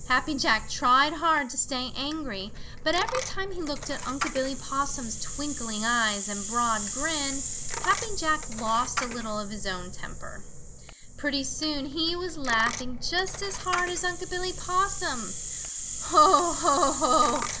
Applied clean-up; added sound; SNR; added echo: none; Rattle (instrument) + Coin (dropping); 6 dB; none.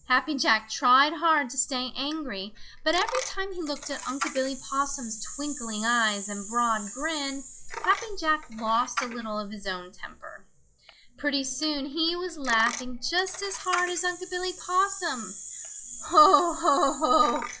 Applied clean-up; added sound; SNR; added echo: classical method log-MMSE.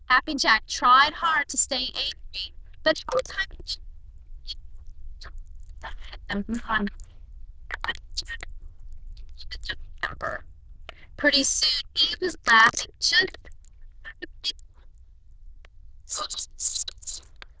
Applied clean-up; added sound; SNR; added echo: neural diffusion model UNIVERSE++.